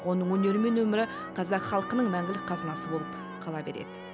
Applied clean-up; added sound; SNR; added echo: none; Organ + Bowed string instrument; 12 dB; none.